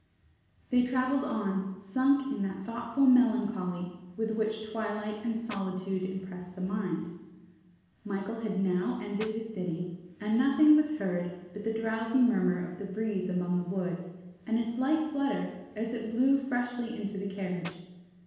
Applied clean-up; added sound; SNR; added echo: none; Clapping; 17 dB; reverberation time 1.1 s.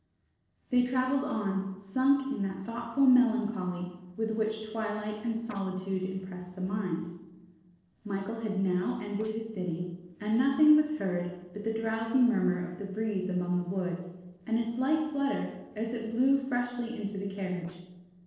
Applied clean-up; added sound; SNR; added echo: neural separator model SepFormer DNS4.